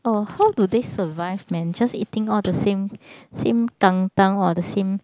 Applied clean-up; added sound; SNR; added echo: none; none; none; none.